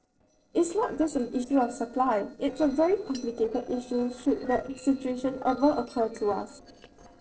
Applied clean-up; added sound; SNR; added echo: neural separator model SepFormer DNS4.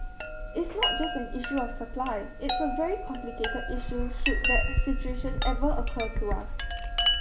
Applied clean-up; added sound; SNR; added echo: none; Bird + Chime; -4 dB; none.